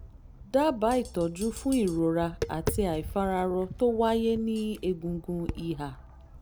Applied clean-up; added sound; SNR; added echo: none; Tap; 11 dB; none.